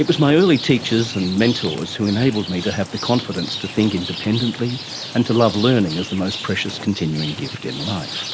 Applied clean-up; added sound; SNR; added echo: none; Rain; 11 dB; none.